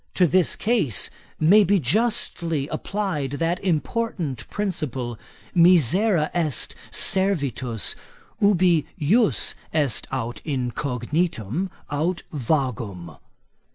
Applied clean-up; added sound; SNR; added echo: none; none; none; none.